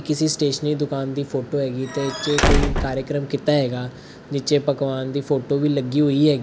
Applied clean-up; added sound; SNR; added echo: none; Squeak / Slam / Wood; 0 dB; none.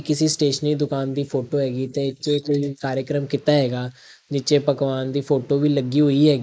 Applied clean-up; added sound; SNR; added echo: neural mask model Resemble Enhance denoiser.